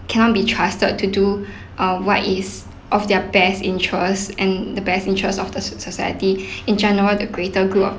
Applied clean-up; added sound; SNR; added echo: none; none; none; none.